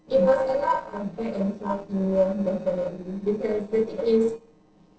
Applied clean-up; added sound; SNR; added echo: neural separator model SepFormer DNS4.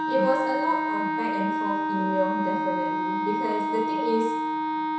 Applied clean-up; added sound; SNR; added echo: none; Wind instrument, woodwind instrument; -2 dB; reverberation time 0.7 s.